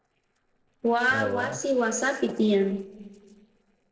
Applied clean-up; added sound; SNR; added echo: neural separator model SepFormer DNS4.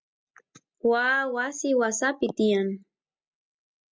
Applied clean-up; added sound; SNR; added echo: none; none; none; none.